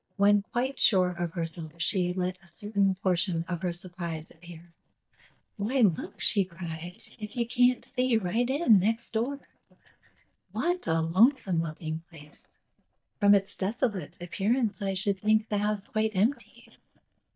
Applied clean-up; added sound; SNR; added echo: neural mask model DeepFilterNet 3.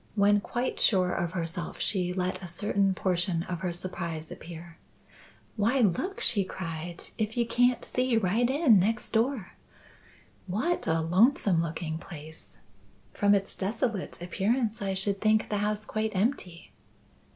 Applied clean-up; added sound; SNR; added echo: none; none; none; none.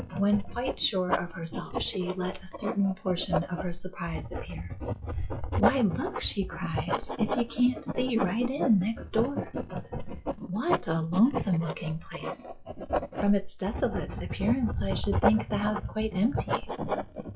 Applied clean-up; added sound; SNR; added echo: classical method log-MMSE.